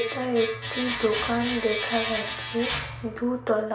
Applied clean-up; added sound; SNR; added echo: none; Domestic sounds, home sounds; 3 dB; reverberation time 0.7 s.